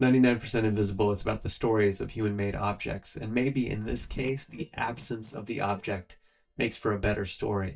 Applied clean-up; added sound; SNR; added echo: neural mask model DeepFilterNet 3.